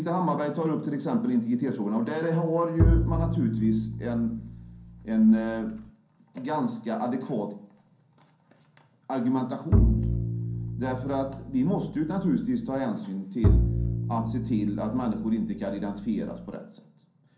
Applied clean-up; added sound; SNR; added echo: none; Bowed string instrument; -1 dB; reverberation time 0.6 s.